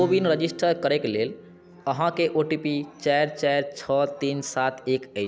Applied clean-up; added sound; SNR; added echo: none; Acoustic guitar / Strum; 20 dB; none.